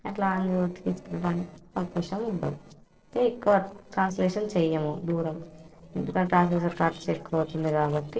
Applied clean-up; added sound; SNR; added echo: neural separator model SepFormer DNS4.